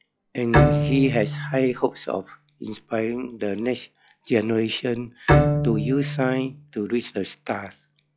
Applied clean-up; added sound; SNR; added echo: classical method log-MMSE.